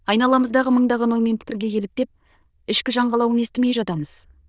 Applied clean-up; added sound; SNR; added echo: neural diffusion model UNIVERSE++.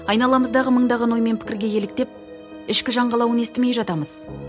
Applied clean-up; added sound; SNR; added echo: none; none; none; none.